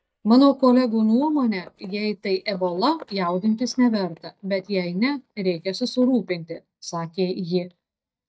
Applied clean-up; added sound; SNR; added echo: neural mask model DeepFilterNet 3.